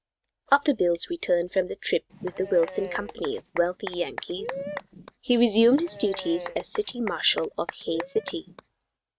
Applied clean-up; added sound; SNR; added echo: neural mask model RNNoise.